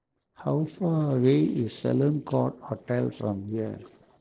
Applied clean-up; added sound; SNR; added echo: neural separator model SepFormer DNS4.